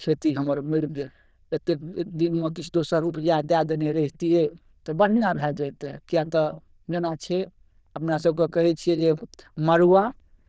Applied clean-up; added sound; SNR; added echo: neural diffusion model UNIVERSE++.